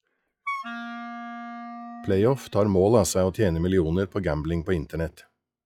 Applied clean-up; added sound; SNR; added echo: classical method log-MMSE.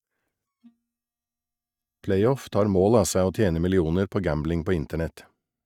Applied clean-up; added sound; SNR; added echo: neural mask model DeepFilterNet 3.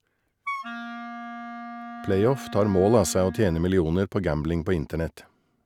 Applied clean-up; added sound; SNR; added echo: none; Wind instrument, woodwind instrument; 12 dB; none.